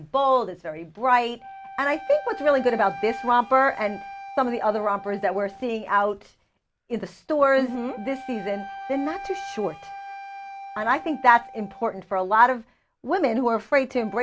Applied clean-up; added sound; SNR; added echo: none; Wind instrument, woodwind instrument; 16 dB; none.